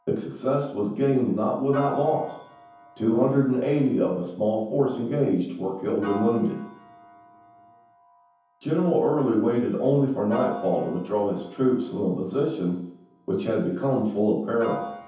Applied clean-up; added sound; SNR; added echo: none; Piano; 18 dB; reverberation time 0.7 s.